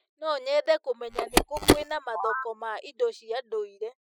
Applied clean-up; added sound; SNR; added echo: classical method spectral subtraction.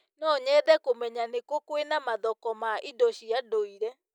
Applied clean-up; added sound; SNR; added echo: none; none; none; none.